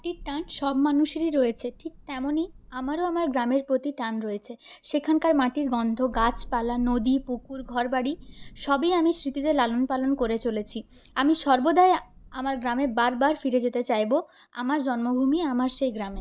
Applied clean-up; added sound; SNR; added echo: none; Thunder; 20 dB; none.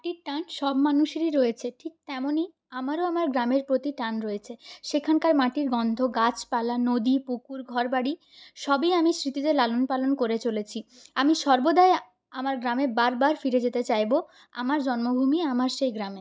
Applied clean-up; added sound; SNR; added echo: none; none; none; none.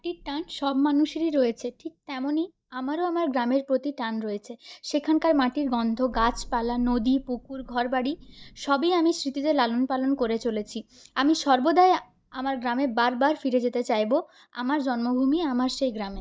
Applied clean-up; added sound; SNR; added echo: neural mask model DeepFilterNet 3.